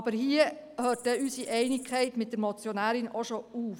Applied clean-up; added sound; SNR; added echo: none; Cricket; 16 dB; none.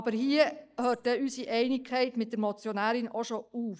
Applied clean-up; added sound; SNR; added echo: neural mask model DeepFilterNet 3.